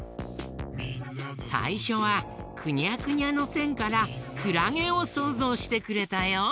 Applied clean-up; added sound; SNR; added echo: none; Brass instrument; 18 dB; none.